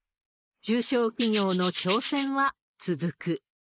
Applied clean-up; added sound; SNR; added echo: neural mask model Resemble Enhance denoiser.